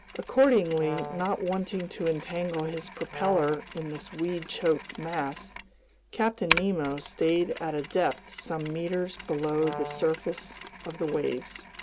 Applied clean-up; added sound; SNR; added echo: none; Mechanisms + Brass instrument; 10 dB; none.